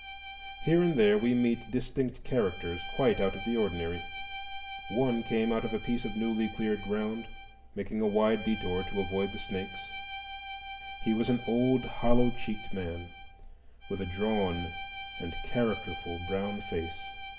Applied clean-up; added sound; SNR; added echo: none; Bowed string instrument; 12 dB; reverberation time 0.7 s.